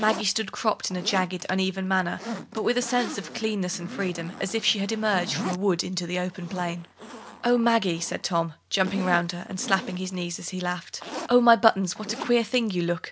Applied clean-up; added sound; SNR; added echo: none; Zipper (clothing); 13 dB; none.